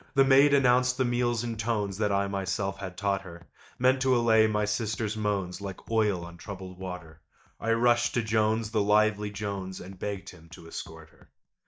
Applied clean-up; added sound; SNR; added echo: neural mask model DeepFilterNet 3.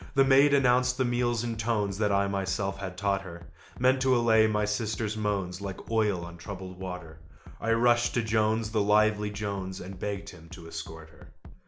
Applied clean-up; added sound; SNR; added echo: none; Bass drum; 17 dB; none.